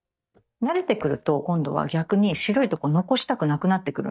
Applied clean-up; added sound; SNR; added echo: neural mask model DeepFilterNet 3.